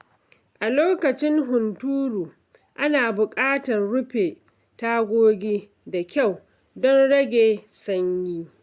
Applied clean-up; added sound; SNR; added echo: none; none; none; none.